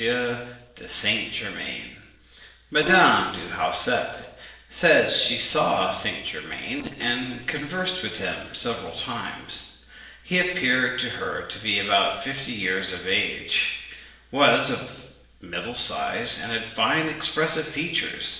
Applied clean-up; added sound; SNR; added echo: neural separator model SepFormer DNS4.